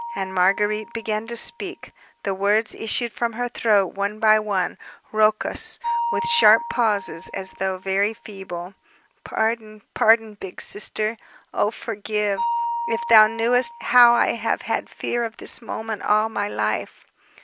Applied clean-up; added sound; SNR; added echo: none; Mallet percussion; 11 dB; none.